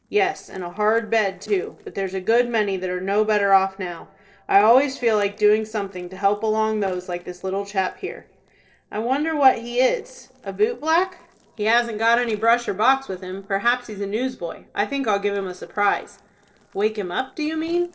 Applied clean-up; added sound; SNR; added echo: neural separator model SepFormer DNS4.